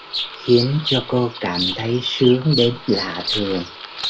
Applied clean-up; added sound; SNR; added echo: none; Bird vocalization, bird call, bird song; 7 dB; reverberation time 0.2 s.